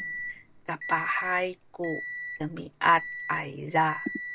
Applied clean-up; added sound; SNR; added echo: none; Microwave oven; 9 dB; none.